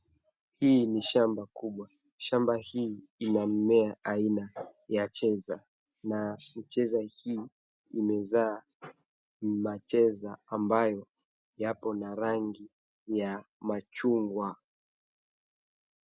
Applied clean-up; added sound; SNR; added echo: none; none; none; none.